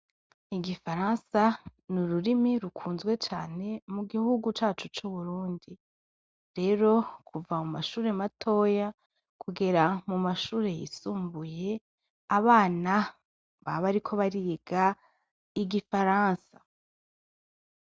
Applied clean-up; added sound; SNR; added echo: none; none; none; none.